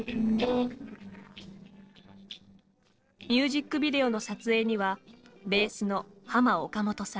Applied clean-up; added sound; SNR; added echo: neural separator model SepFormer DNS4.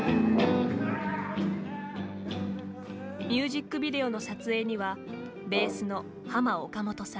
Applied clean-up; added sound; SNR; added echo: none; Brass instrument; 8 dB; none.